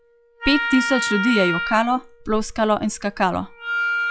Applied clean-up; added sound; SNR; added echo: classical method log-MMSE.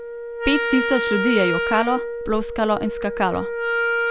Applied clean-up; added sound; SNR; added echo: none; Wind instrument, woodwind instrument; 2 dB; none.